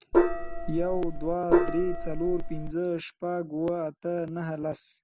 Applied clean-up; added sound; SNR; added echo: none; Gong; -4 dB; none.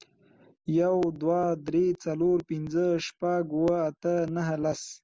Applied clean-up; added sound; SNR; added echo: none; none; none; none.